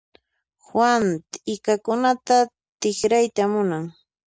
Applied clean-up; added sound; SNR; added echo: none; none; none; none.